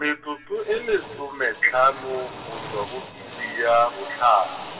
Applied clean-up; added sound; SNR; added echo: none; Drill; 15 dB; reverberation time 2.1 s.